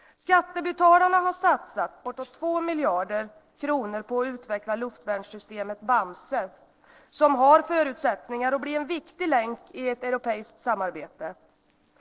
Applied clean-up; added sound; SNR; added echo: neural separator model SepFormer DNS4.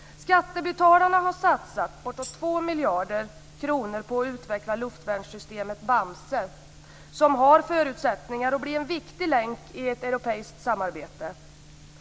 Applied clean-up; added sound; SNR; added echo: none; Tambourine; 17 dB; none.